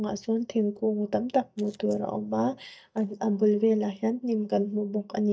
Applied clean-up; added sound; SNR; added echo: neural mask model DeepFilterNet 3.